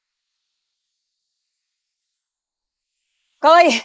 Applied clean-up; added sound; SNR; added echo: neural mask model Resemble Enhance denoiser.